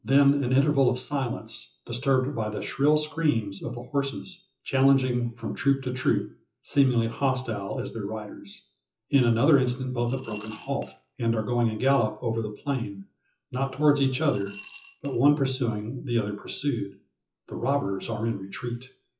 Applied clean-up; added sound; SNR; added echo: classical method WPE with log-MMSE.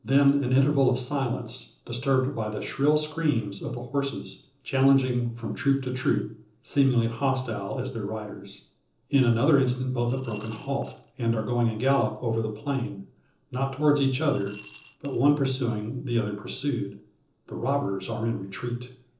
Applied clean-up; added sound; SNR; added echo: neural separator model SepFormer DNS4.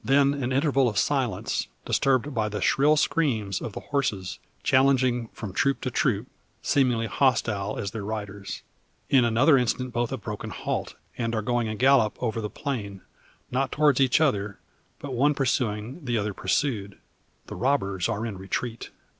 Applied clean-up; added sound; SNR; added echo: none; none; none; none.